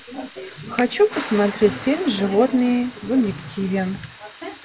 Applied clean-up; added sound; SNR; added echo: none; Finger snapping + Thunder / Rain; 15 dB; none.